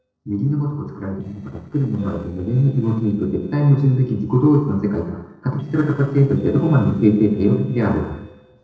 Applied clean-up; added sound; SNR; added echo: neural separator model SepFormer DNS4.